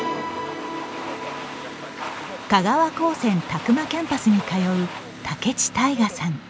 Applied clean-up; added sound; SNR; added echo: none; Domestic sounds, home sounds; 13 dB; none.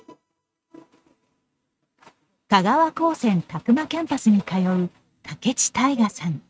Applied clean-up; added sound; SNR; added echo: neural mask model RNNoise.